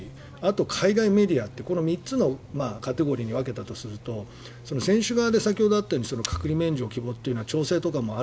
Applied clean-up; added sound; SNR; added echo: none; Fixed-wing aircraft, airplane; 20 dB; none.